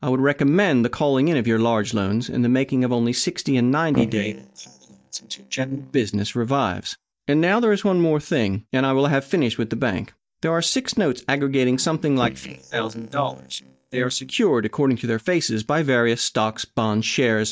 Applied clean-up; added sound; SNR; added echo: neural mask model DeepFilterNet 3.